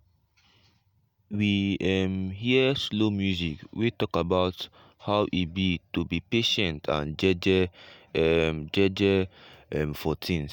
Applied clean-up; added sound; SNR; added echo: none; none; none; none.